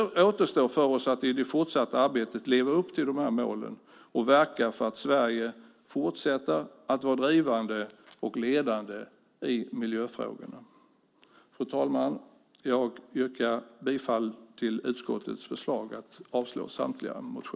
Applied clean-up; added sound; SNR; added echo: none; none; none; none.